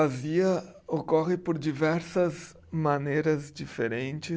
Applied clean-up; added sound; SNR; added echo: none; none; none; none.